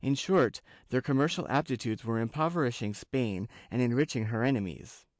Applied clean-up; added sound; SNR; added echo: neural mask model Resemble Enhance denoiser.